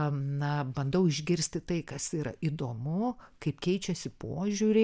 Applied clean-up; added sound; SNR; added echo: none; none; none; none.